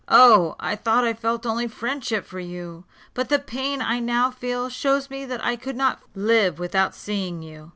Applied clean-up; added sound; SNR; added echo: none; none; none; none.